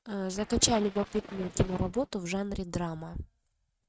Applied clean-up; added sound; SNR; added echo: neural mask model RNNoise.